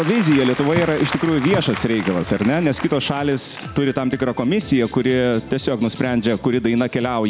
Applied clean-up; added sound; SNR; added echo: none; Drip; 10 dB; none.